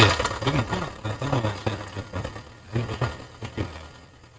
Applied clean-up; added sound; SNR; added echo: neural mask model RNNoise.